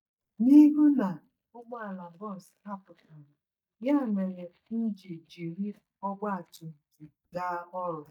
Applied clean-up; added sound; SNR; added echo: neural mask model DeepFilterNet 3.